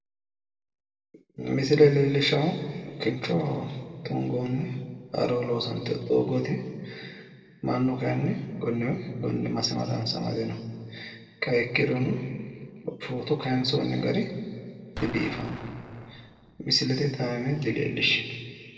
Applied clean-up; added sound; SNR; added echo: neural separator model SepFormer DNS4.